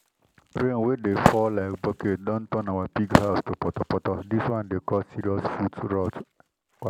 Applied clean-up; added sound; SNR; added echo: none; Wood; 5 dB; none.